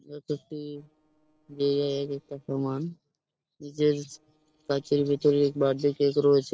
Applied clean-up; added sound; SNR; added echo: neural separator model SepFormer DNS4.